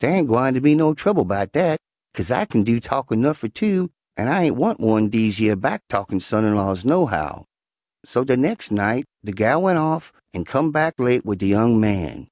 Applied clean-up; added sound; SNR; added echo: none; none; none; none.